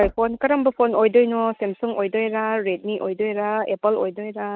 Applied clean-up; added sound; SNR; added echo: neural mask model RNNoise.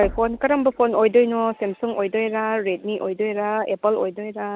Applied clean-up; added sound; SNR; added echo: none; Knock; 16 dB; none.